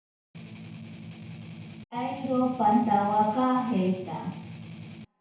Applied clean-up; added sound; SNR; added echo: none; Strum; 13 dB; reverberation time 0.9 s.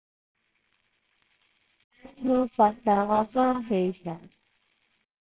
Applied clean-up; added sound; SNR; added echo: neural separator model SepFormer WHAMR!.